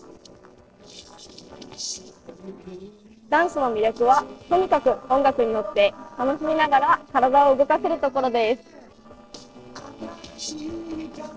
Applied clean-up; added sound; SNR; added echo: neural separator model SepFormer DNS4.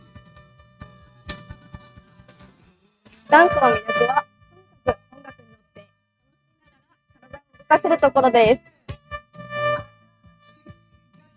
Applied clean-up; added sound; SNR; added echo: neural mask model RNNoise.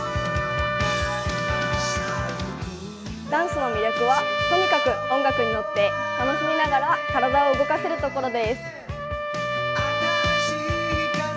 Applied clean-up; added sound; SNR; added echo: none; Trumpet; 1 dB; none.